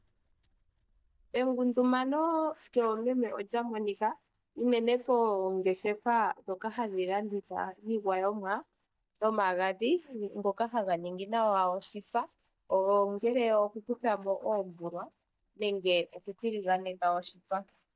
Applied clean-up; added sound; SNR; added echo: neural mask model DeepFilterNet 3.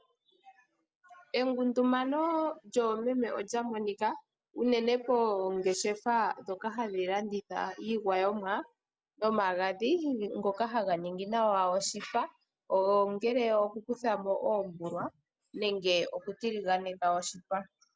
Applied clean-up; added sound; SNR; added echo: none; none; none; none.